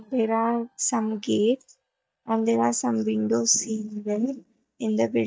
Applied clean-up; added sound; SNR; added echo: neural mask model DeepFilterNet 3.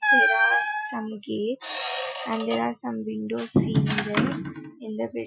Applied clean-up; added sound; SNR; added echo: classical method Wiener filter.